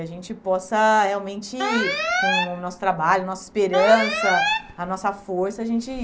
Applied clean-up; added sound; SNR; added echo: none; Alarm; 3 dB; none.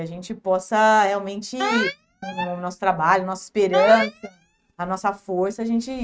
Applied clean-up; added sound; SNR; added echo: neural mask model RNNoise.